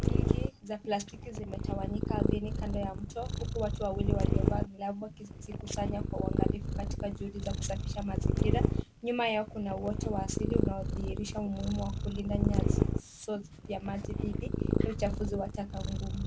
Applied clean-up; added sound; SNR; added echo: none; Purr; -5 dB; none.